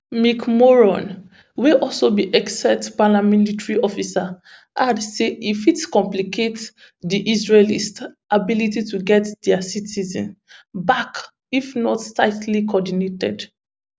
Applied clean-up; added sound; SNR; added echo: none; none; none; none.